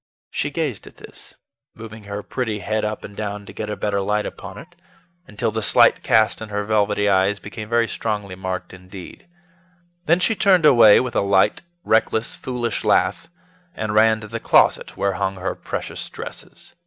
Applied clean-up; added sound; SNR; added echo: neural mask model DeepFilterNet 3.